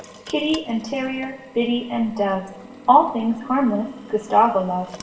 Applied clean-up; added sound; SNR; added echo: none; Drill; 20 dB; reverberation time 0.8 s.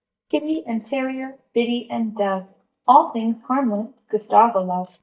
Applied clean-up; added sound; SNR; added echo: neural mask model DeepFilterNet 3.